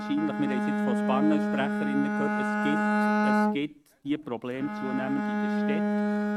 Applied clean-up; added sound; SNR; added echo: neural mask model RNNoise.